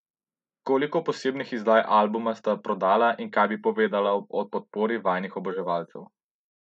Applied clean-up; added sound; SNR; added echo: neural mask model Resemble Enhance denoiser.